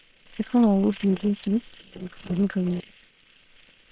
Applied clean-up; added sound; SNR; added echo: neural separator model SepFormer WHAM!.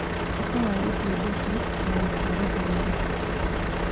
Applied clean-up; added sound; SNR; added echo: none; Truck; -5 dB; none.